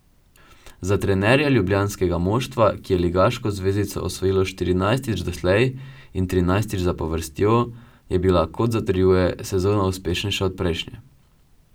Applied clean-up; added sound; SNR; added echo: none; none; none; none.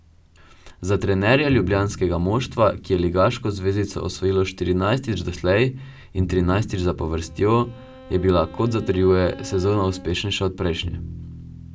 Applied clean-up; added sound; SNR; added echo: none; Bowed string instrument + Bowed string instrument; 16 dB; none.